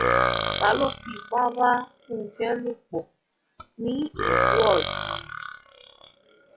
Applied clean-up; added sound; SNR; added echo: classical method log-MMSE.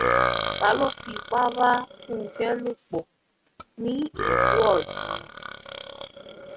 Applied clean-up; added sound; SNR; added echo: neural mask model RNNoise.